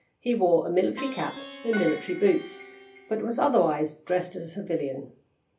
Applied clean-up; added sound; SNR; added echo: none; Plucked string instrument; 15 dB; reverberation time 0.3 s.